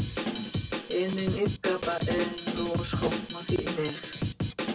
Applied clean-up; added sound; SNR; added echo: none; Drum kit; 0 dB; none.